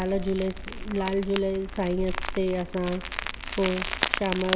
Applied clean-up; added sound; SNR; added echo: none; Crumpling, crinkling; 4 dB; none.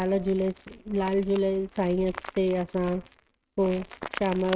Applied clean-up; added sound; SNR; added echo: neural mask model RNNoise.